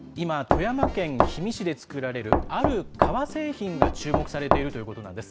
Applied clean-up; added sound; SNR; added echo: none; Knock; -4 dB; none.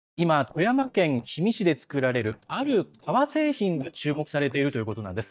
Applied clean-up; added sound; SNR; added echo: neural mask model DeepFilterNet 3.